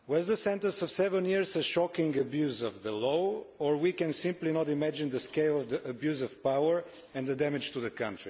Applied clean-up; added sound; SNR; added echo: none; none; none; none.